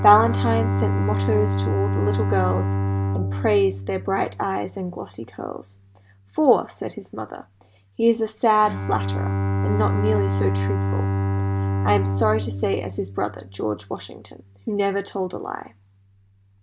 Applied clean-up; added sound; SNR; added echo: none; Bowed string instrument; 1 dB; none.